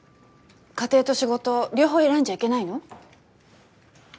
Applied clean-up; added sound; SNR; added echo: none; none; none; none.